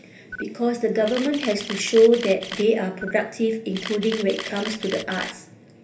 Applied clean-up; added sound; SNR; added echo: none; Camera; 13 dB; reverberation time 0.3 s.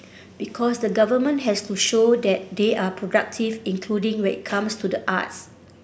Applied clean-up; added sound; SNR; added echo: none; none; none; none.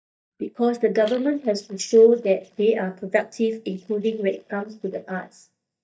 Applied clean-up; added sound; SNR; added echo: neural mask model DeepFilterNet 3.